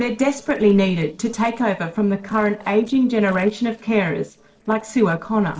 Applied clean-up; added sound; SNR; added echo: neural separator model SepFormer DNS4.